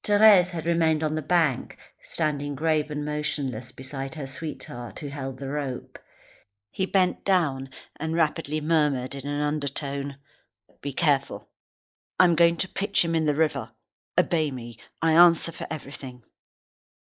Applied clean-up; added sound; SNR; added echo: neural mask model Resemble Enhance denoiser.